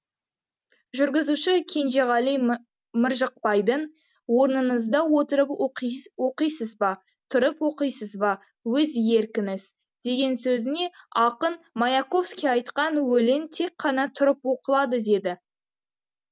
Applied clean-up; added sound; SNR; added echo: none; none; none; none.